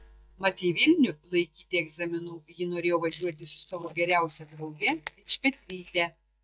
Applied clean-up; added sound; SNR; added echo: neural mask model DeepFilterNet 3.